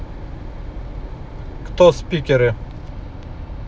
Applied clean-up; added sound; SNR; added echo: none; none; none; none.